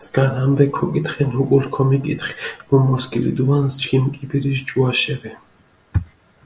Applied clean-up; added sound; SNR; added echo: none; none; none; none.